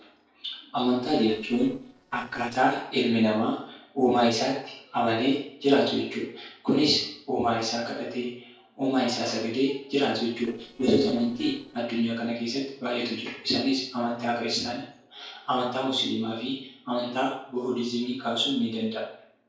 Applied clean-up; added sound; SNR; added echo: neural separator model SepFormer DNS4.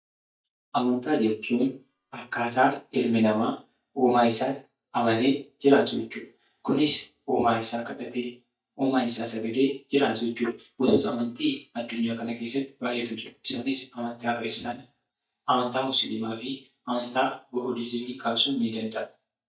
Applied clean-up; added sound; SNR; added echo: neural mask model DeepFilterNet 3.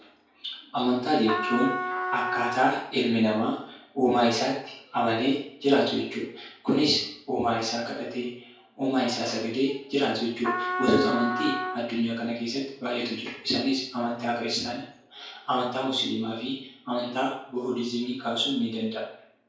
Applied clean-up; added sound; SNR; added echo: none; Trumpet; 4 dB; reverberation time 0.5 s.